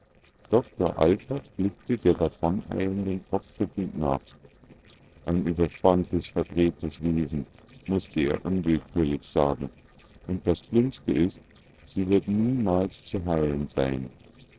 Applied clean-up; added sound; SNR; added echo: neural separator model SepFormer DNS4.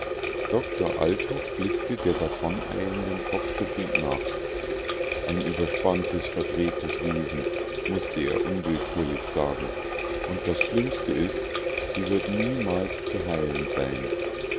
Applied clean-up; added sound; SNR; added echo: none; Water tap, faucet; -1 dB; none.